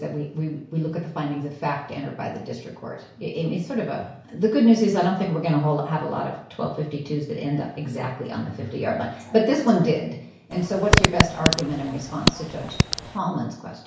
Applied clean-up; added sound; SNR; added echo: none; Fart; -2 dB; reverberation time 0.6 s.